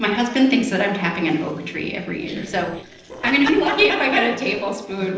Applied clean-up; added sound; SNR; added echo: neural separator model SepFormer DNS4.